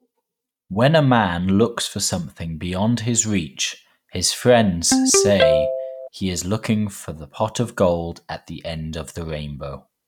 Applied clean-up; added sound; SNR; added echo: neural mask model RNNoise.